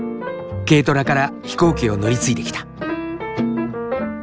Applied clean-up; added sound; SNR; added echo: none; none; none; none.